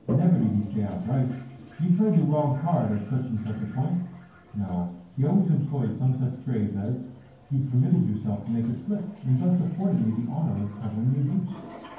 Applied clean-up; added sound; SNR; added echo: none; Toilet flush; 18 dB; reverberation time 0.9 s.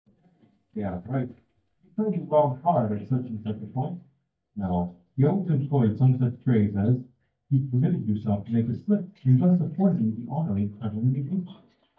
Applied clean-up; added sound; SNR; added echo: neural mask model DeepFilterNet 3.